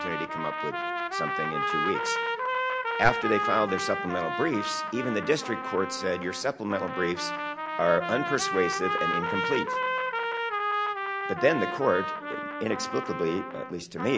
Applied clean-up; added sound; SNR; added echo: none; Trumpet; 1 dB; none.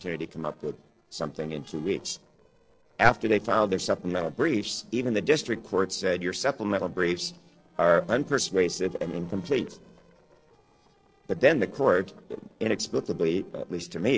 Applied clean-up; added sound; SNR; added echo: neural separator model SepFormer DNS4.